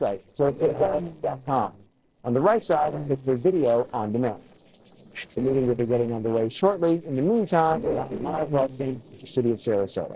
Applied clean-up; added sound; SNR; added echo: neural separator model SepFormer DNS4.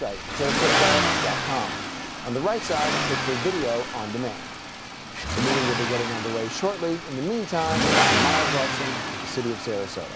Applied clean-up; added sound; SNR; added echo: none; Accelerating, revving, vroom; -2 dB; none.